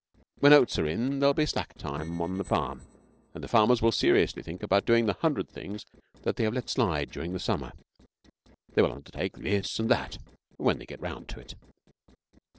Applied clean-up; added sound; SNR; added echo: neural separator model SepFormer DNS4.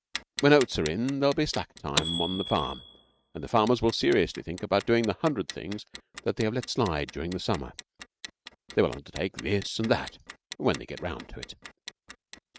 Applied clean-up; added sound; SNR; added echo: neural mask model RNNoise.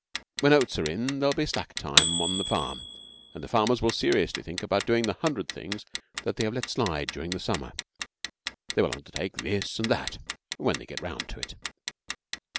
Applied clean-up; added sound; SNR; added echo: none; Clock; 5 dB; none.